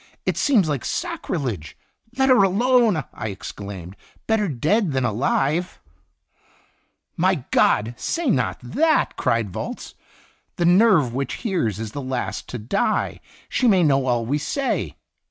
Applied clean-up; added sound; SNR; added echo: none; none; none; none.